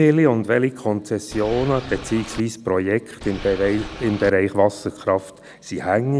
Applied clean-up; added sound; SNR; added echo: none; Boat, Water vehicle; 13 dB; none.